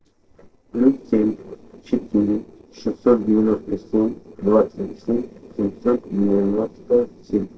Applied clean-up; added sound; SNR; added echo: neural separator model SepFormer DNS4.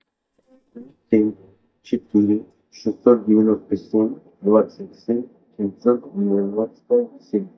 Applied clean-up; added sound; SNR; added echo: neural mask model DeepFilterNet 3.